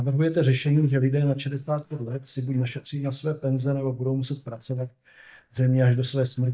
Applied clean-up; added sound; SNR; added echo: neural mask model DeepFilterNet 3.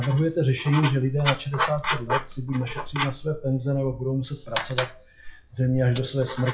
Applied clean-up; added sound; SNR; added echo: classical method WPE with log-MMSE.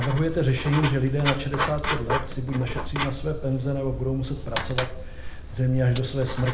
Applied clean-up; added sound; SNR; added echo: none; Writing; 5 dB; reverberation time 0.7 s.